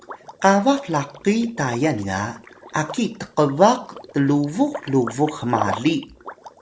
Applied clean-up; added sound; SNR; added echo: none; Liquid; 15 dB; none.